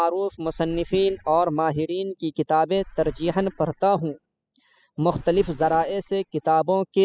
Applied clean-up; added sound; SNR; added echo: classical method spectral subtraction.